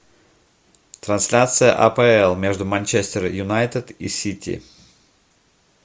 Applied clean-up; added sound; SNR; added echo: none; none; none; none.